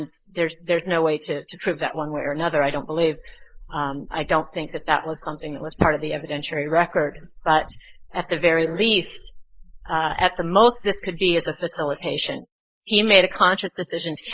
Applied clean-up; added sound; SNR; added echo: neural mask model Resemble Enhance denoiser.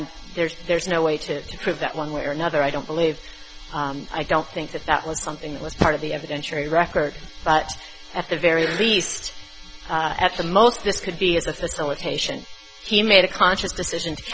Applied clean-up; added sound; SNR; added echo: none; Tambourine; 17 dB; none.